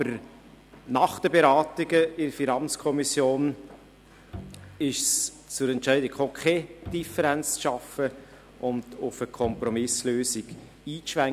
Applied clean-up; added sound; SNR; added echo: none; Bowed string instrument; 19 dB; none.